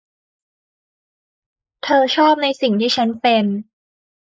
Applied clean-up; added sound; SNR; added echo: neural mask model Resemble Enhance denoiser.